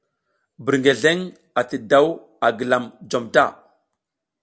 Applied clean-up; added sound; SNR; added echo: none; none; none; none.